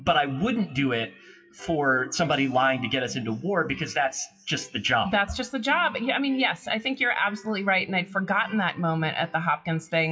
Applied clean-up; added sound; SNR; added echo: classical method WPE with log-MMSE.